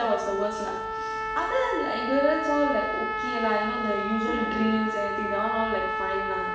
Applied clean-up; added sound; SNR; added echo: none; Trumpet; 2 dB; reverberation time 0.7 s.